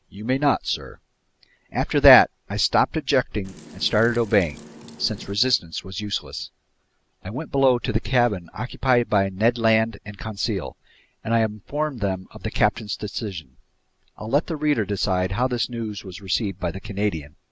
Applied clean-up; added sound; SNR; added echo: none; Wind; 18 dB; none.